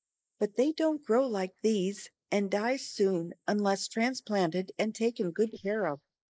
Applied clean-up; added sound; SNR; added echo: neural mask model Resemble Enhance denoiser.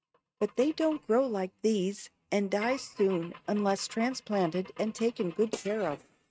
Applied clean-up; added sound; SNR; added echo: neural mask model RNNoise.